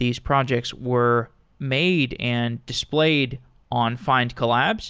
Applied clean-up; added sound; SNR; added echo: none; none; none; none.